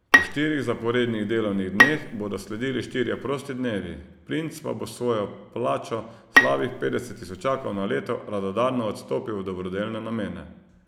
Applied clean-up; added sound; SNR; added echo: none; Bowed string instrument; -2 dB; none.